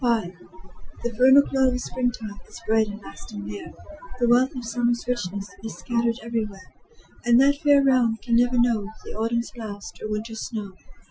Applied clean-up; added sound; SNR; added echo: classical method Wiener filter.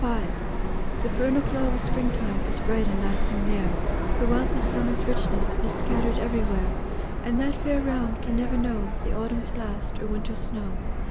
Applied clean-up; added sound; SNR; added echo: none; Subway, metro, underground; -5 dB; none.